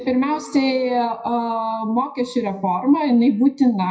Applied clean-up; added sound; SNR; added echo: classical method WPE with log-MMSE.